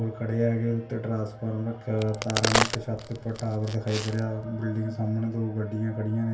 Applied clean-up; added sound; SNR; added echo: none; Crack; 3 dB; reverberation time 0.3 s.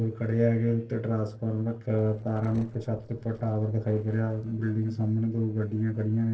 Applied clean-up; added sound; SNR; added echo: neural separator model SepFormer DNS4.